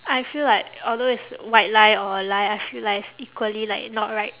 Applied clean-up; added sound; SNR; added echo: none; none; none; none.